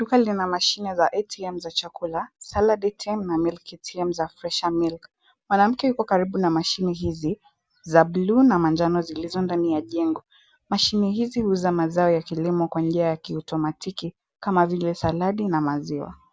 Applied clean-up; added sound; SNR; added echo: none; none; none; none.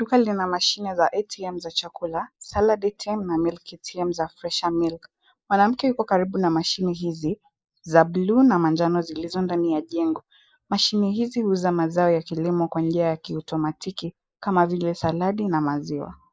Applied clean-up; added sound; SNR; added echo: neural mask model Resemble Enhance denoiser.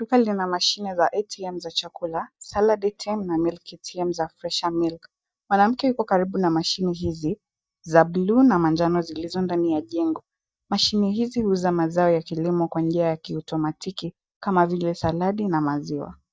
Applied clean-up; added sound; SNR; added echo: neural mask model DeepFilterNet 3.